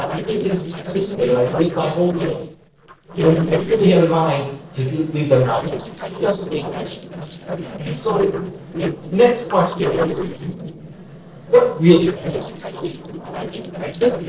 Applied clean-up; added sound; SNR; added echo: neural separator model SepFormer DNS4.